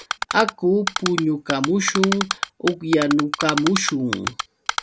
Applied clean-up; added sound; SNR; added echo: none; Typing; 5 dB; none.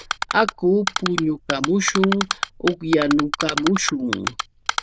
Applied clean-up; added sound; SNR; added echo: neural diffusion model UNIVERSE++.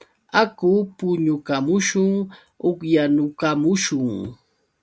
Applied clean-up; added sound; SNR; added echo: none; none; none; none.